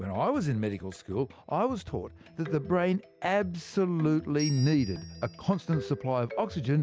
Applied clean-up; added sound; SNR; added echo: none; Bell; 17 dB; none.